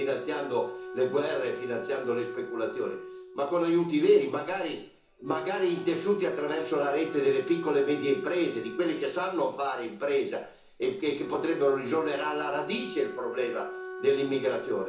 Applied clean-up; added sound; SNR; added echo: none; Wind instrument, woodwind instrument; 12 dB; reverberation time 0.8 s.